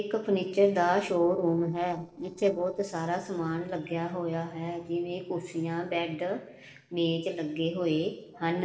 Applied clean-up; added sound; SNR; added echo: neural separator model SepFormer DNS4.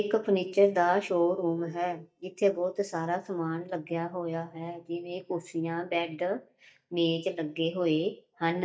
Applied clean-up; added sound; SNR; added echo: neural mask model DeepFilterNet 3.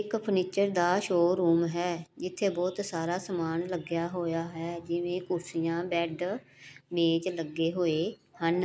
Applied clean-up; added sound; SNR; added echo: none; none; none; none.